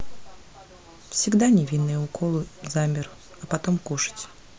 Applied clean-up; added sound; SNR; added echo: none; none; none; none.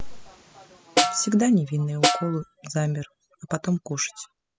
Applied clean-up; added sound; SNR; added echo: classical method spectral subtraction.